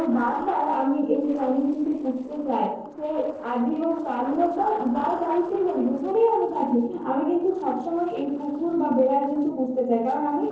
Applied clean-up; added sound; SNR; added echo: neural separator model SepFormer DNS4.